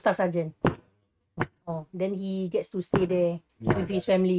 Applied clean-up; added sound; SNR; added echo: neural mask model RNNoise.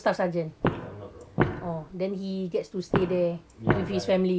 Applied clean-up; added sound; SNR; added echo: none; Walk, footsteps; 2 dB; none.